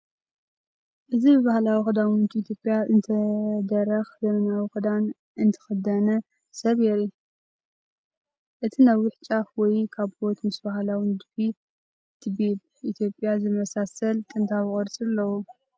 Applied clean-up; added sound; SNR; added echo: none; none; none; none.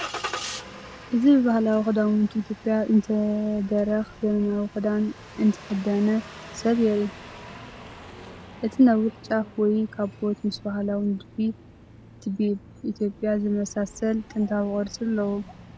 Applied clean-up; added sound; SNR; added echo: none; Engine starting; 17 dB; none.